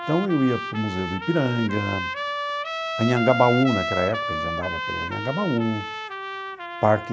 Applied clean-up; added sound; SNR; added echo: none; Trumpet; 5 dB; none.